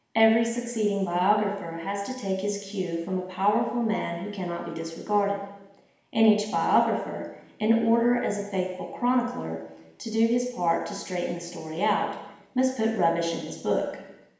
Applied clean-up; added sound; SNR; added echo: none; none; none; reverberation time 1.0 s.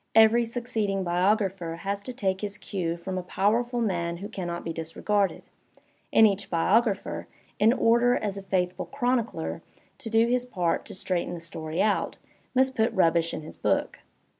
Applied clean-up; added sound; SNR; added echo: none; none; none; none.